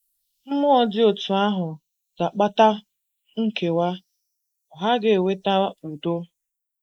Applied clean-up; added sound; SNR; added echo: neural mask model Resemble Enhance denoiser.